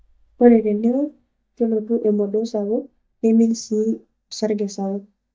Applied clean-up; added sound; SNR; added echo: neural mask model DeepFilterNet 3.